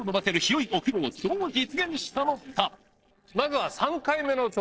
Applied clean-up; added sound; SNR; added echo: neural separator model SepFormer DNS4.